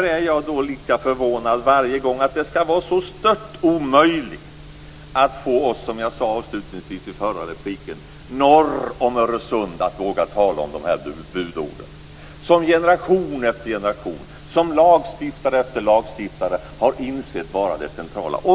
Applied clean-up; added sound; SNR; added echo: none; none; none; none.